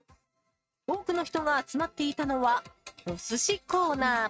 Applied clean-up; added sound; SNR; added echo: neural mask model RNNoise.